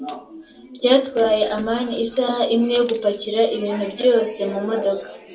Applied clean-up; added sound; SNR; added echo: none; Cutlery, silverware; 19 dB; reverberation time 0.2 s.